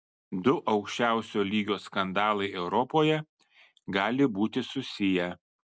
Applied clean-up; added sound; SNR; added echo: none; none; none; none.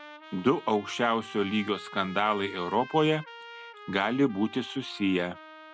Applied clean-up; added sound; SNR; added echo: none; Trumpet; 17 dB; none.